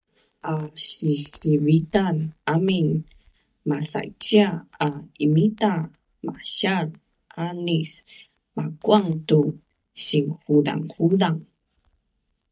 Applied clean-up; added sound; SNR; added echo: neural mask model DeepFilterNet 3.